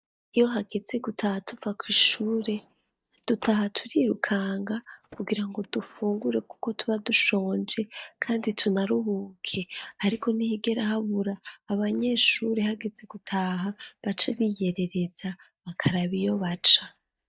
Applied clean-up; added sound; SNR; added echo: neural mask model DeepFilterNet 3.